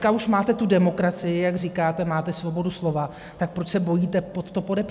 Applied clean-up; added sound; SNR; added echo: none; none; none; none.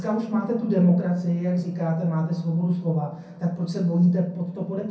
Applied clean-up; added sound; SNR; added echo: none; none; none; reverberation time 0.6 s.